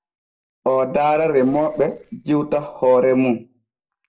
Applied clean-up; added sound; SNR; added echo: neural separator model SepFormer DNS4.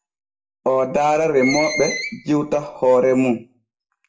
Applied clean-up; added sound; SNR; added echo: none; Screech; 10 dB; reverberation time 0.2 s.